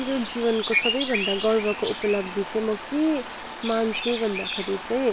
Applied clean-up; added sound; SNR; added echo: none; Bird vocalization, bird call, bird song; 6 dB; none.